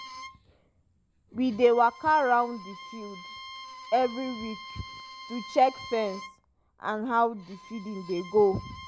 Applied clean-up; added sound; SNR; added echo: none; Bowed string instrument; 17 dB; none.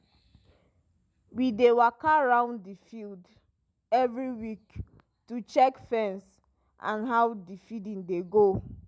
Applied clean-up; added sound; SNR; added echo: none; none; none; none.